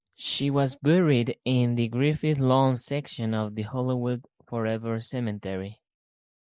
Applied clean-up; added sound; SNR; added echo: neural mask model Resemble Enhance denoiser.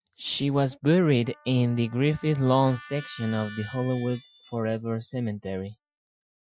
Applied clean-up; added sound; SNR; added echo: classical method Wiener filter.